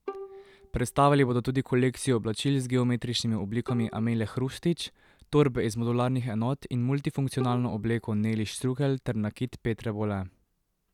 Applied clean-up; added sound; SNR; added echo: none; Bowed string instrument; 18 dB; none.